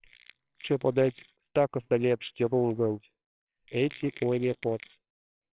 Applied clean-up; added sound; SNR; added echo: neural separator model SepFormer WHAMR!.